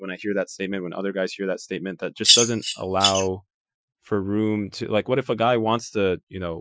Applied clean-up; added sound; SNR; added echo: classical method Wiener filter.